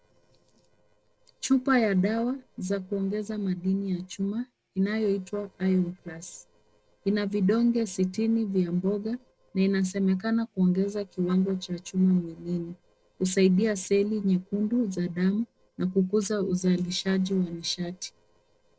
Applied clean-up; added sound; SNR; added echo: neural separator model SepFormer DNS4.